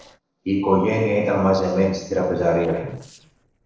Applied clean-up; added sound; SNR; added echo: neural separator model SepFormer DNS4.